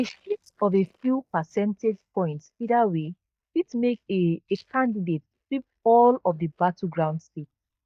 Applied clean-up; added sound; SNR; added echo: neural mask model DeepFilterNet 3.